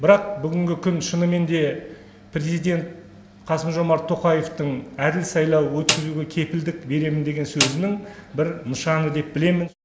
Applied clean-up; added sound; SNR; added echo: none; Snare drum; 7 dB; none.